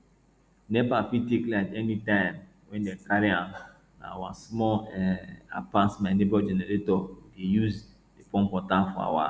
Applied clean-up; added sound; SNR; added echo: none; none; none; none.